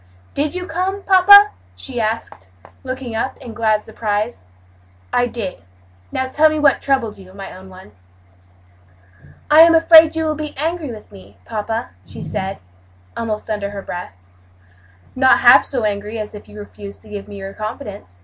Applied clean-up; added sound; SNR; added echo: none; none; none; none.